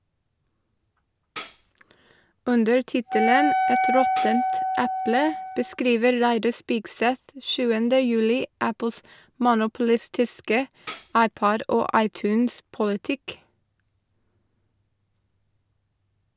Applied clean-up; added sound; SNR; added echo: none; Wind instrument, woodwind instrument + Tambourine; -1 dB; none.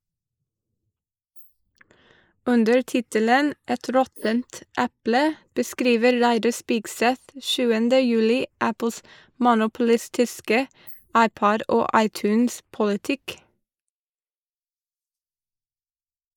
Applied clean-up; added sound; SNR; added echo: neural mask model Resemble Enhance denoiser.